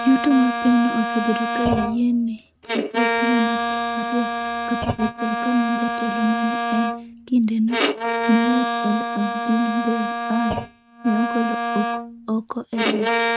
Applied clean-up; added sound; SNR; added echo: neural mask model RNNoise.